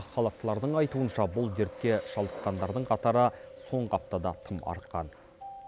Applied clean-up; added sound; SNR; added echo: none; Chewing, mastication; 17 dB; none.